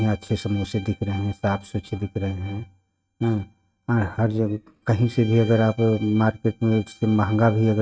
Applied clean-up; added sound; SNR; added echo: neural mask model RNNoise.